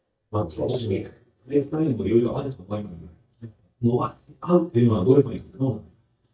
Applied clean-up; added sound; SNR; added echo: neural mask model DeepFilterNet 3.